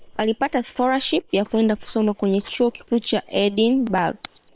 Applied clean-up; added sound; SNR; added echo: neural separator model SepFormer WHAM!.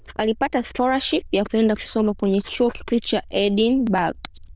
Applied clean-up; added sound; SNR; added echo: neural diffusion model UNIVERSE++.